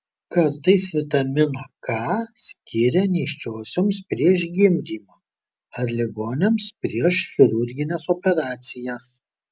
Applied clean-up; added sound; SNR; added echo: none; none; none; none.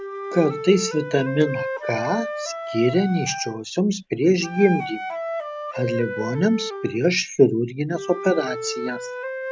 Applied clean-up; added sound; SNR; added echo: none; Wind instrument, woodwind instrument; 8 dB; none.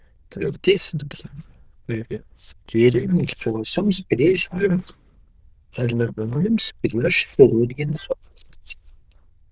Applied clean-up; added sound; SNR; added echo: neural diffusion model UNIVERSE++.